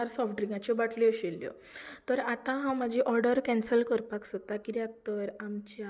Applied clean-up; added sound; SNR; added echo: none; none; none; none.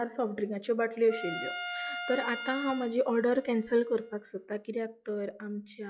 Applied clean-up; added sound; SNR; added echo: classical method log-MMSE.